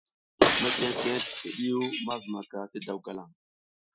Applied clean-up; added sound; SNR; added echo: classical method Wiener filter.